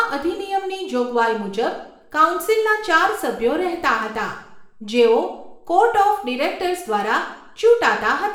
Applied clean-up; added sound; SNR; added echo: none; none; none; reverberation time 0.7 s.